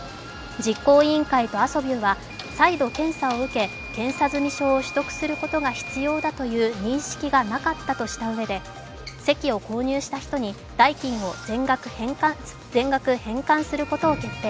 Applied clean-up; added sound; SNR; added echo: none; Microwave oven / Alarm; 18 dB; none.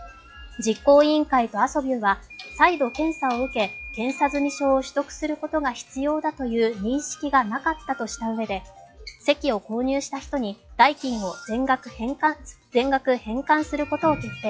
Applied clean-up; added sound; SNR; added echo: classical method log-MMSE.